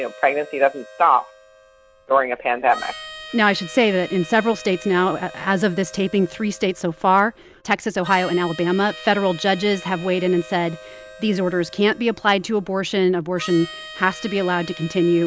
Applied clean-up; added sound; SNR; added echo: none; Harmonica; 18 dB; none.